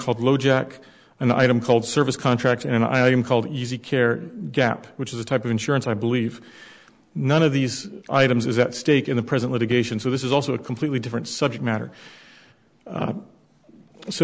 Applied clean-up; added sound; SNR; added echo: none; none; none; none.